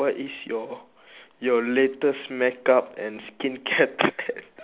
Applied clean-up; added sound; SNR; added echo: none; none; none; none.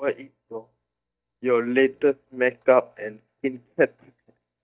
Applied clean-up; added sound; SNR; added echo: neural mask model DeepFilterNet 3.